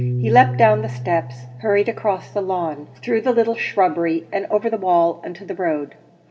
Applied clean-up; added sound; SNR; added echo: none; Piano; 10 dB; reverberation time 0.6 s.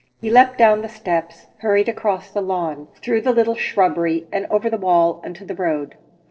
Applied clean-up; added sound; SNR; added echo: neural separator model SepFormer DNS4.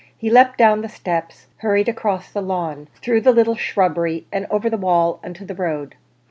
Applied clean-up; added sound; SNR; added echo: none; none; none; none.